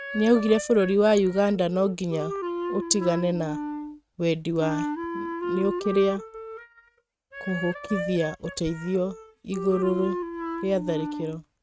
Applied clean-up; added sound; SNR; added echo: neural mask model RNNoise.